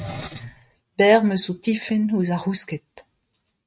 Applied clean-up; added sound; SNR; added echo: neural mask model RNNoise.